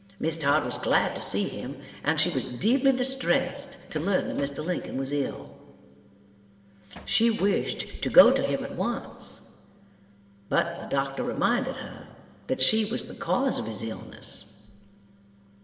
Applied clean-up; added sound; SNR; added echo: none; Bass drum; 18 dB; reverberation time 3.0 s.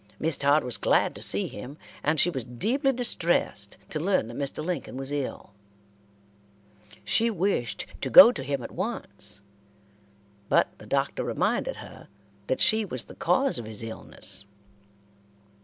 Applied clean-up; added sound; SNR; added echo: none; none; none; none.